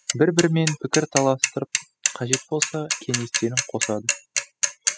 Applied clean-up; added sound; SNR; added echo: classical method spectral subtraction.